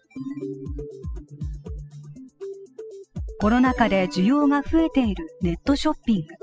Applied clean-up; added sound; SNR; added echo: classical method spectral subtraction.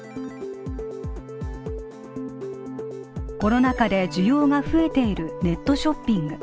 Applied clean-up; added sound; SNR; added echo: none; none; none; none.